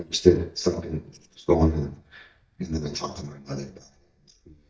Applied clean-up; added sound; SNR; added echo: neural mask model DeepFilterNet 3.